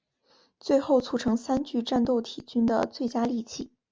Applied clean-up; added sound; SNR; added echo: none; none; none; none.